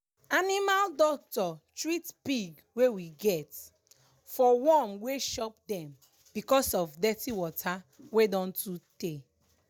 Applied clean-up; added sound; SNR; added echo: none; none; none; none.